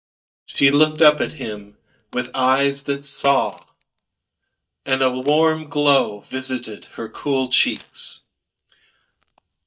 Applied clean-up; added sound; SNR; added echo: neural mask model DeepFilterNet 3.